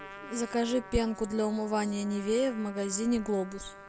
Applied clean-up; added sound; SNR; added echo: none; Trumpet; 16 dB; none.